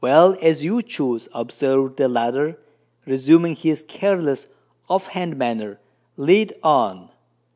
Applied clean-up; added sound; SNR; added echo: none; none; none; none.